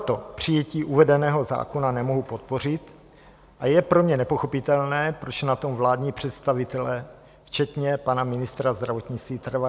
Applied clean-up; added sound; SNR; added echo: none; none; none; none.